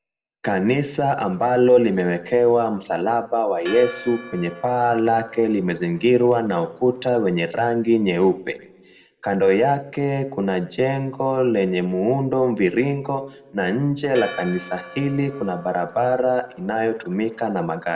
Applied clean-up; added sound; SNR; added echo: none; Church bell; 19 dB; reverberation time 0.6 s.